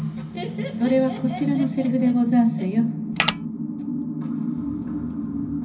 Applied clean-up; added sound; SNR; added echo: none; Mechanisms; 1 dB; reverberation time 0.4 s.